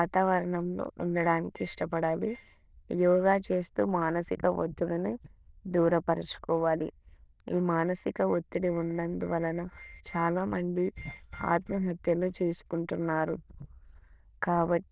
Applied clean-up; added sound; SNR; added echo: neural diffusion model UNIVERSE++.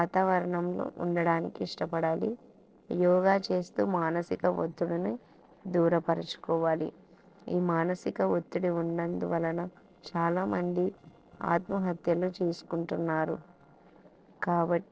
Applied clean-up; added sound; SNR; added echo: neural separator model SepFormer DNS4.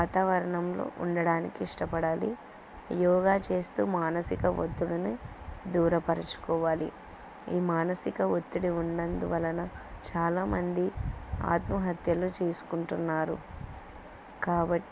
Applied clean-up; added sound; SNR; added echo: none; none; none; none.